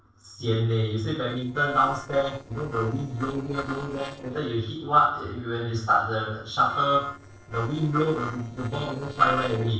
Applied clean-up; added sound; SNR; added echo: neural separator model SepFormer DNS4.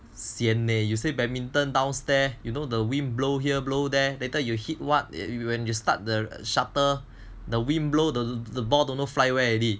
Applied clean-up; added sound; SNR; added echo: none; none; none; none.